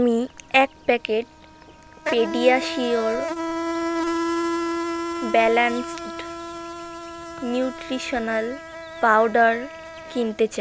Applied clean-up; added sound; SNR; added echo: none; Insect; 6 dB; none.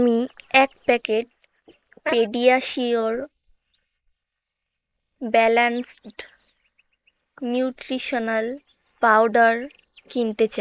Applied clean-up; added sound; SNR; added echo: neural mask model Resemble Enhance denoiser.